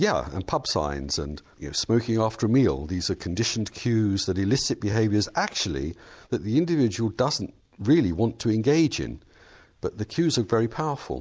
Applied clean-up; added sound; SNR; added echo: none; none; none; none.